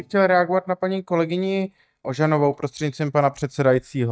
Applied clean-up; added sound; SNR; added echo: neural mask model DeepFilterNet 3.